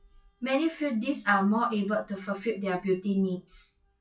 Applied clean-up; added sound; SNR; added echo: classical method WPE with log-MMSE.